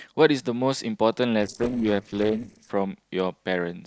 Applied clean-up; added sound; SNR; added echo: neural separator model SepFormer DNS4.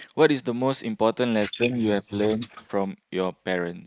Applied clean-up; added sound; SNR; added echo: neural mask model Resemble Enhance denoiser.